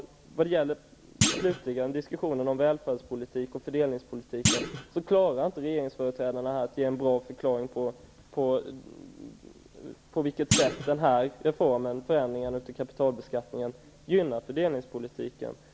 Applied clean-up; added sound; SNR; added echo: none; Thump, thud; 2 dB; none.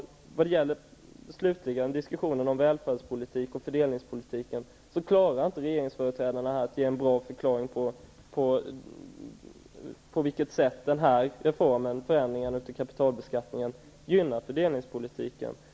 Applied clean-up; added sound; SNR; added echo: none; none; none; none.